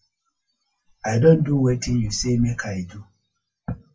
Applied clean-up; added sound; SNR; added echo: classical method WPE with log-MMSE.